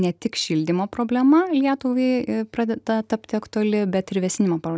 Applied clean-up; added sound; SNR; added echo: none; none; none; none.